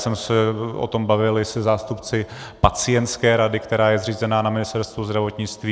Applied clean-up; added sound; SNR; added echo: none; none; none; none.